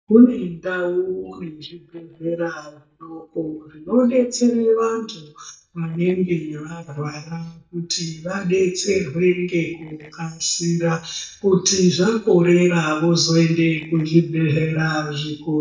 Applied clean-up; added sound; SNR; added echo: neural mask model DeepFilterNet 3.